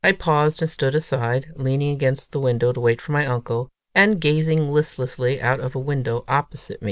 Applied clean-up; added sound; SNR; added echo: none; none; none; none.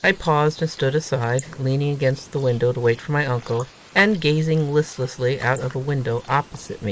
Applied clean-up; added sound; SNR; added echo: neural mask model Resemble Enhance denoiser.